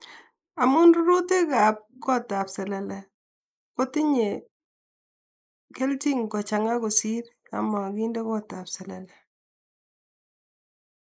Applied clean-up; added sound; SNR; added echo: neural mask model Resemble Enhance denoiser.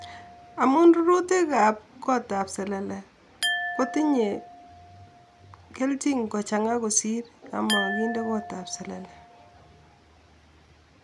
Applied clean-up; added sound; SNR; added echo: none; Glass; 11 dB; none.